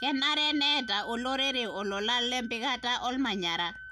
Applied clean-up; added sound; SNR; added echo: none; Wind instrument, woodwind instrument; 15 dB; none.